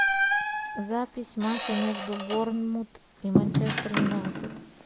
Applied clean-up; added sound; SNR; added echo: none; Squeak; -2 dB; none.